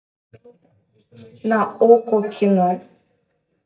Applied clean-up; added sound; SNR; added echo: neural mask model DeepFilterNet 3.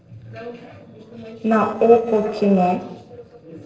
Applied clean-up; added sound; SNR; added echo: neural separator model SepFormer DNS4.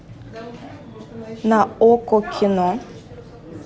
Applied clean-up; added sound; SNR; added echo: none; none; none; none.